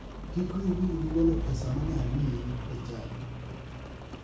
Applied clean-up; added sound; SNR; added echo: none; Rain; 4 dB; reverberation time 0.5 s.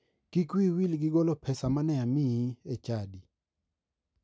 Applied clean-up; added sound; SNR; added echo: none; none; none; none.